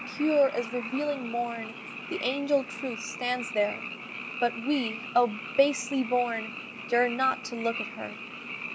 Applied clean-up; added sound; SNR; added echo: none; Frog; 9 dB; none.